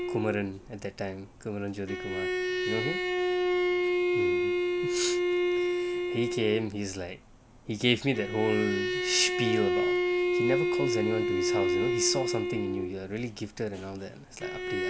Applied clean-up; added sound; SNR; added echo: none; Bowed string instrument; -3 dB; none.